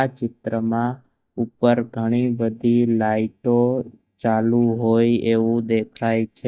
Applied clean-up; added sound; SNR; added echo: neural mask model DeepFilterNet 3.